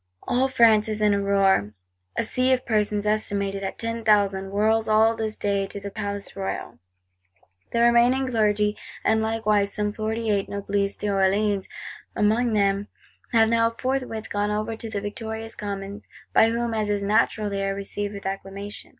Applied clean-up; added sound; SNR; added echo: none; none; none; none.